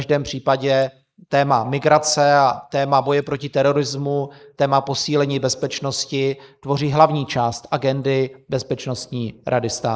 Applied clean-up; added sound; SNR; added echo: neural mask model Resemble Enhance denoiser.